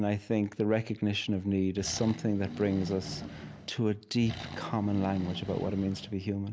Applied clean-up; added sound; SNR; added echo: none; Accelerating, revving, vroom; 11 dB; none.